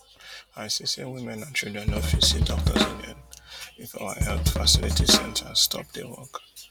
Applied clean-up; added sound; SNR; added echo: none; Drum kit; -2 dB; none.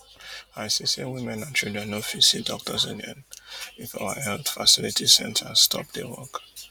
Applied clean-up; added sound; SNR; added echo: none; none; none; none.